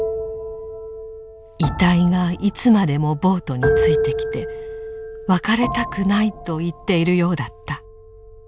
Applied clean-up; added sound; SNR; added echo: none; none; none; none.